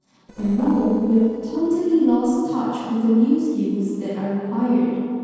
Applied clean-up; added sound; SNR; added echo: neural separator model SepFormer DNS4.